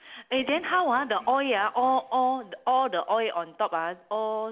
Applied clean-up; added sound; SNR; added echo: none; none; none; none.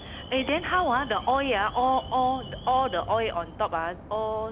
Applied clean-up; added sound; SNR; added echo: none; Alarm; 14 dB; none.